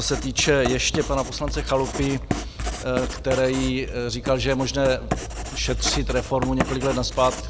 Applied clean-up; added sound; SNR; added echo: none; Writing; 5 dB; none.